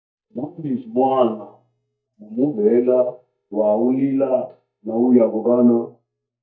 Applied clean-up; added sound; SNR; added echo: neural mask model DeepFilterNet 3.